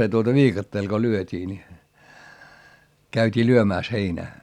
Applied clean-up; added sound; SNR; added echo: none; none; none; none.